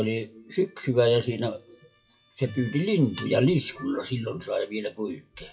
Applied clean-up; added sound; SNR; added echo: classical method WPE with log-MMSE.